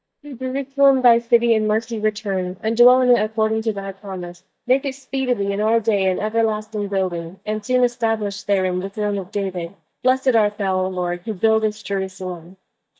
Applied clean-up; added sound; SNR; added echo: neural mask model DeepFilterNet 3.